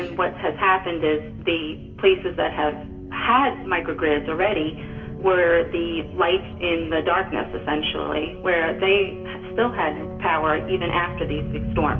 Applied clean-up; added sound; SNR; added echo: none; none; none; reverberation time 0.8 s.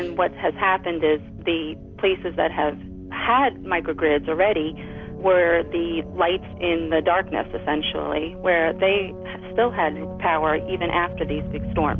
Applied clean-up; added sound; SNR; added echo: none; none; none; none.